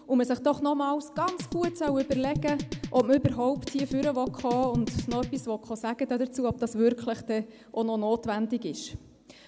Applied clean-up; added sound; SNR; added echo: none; Drum kit; 8 dB; none.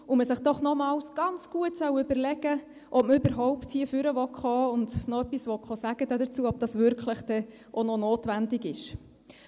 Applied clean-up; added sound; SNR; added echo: none; none; none; none.